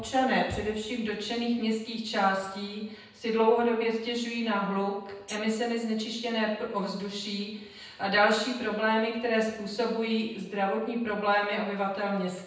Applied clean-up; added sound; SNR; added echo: none; Hi-hat; 18 dB; reverberation time 0.9 s.